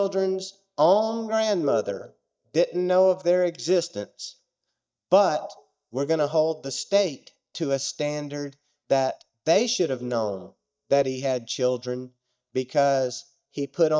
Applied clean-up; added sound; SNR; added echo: neural mask model DeepFilterNet 3.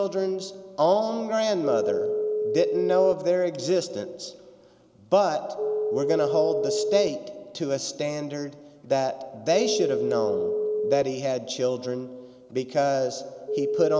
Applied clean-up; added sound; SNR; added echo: none; Telephone; 4 dB; none.